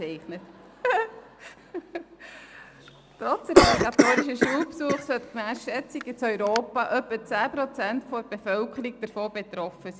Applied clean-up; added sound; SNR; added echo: none; Cough; -4 dB; none.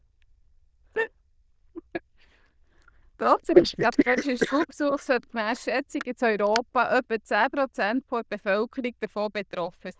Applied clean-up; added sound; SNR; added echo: neural diffusion model UNIVERSE++.